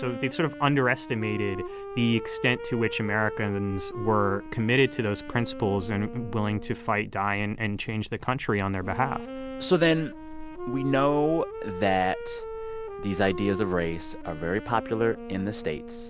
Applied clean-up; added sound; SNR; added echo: none; Wind instrument, woodwind instrument; 10 dB; none.